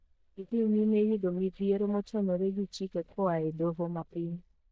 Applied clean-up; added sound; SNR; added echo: neural mask model DeepFilterNet 3.